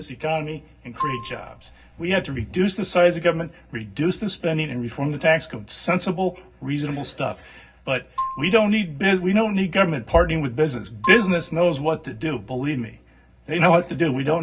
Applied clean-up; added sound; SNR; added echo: none; Marimba, xylophone; 12 dB; reverberation time 0.4 s.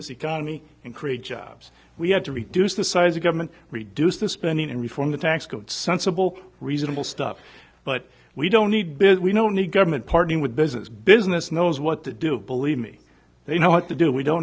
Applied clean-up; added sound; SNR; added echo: none; none; none; none.